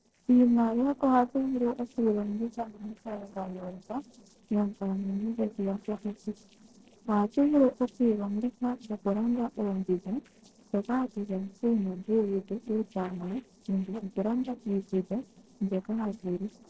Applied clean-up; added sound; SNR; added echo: neural separator model SepFormer DNS4.